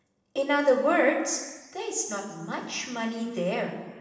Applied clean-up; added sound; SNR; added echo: none; none; none; reverberation time 1.3 s.